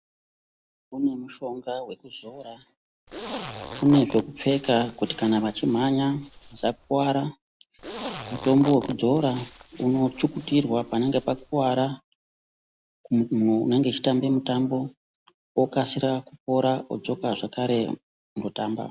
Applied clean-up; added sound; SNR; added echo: none; Zipper (clothing); 14 dB; none.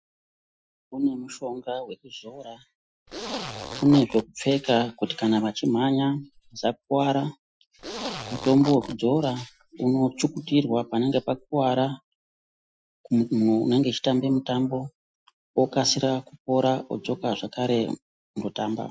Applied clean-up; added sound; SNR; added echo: classical method Wiener filter.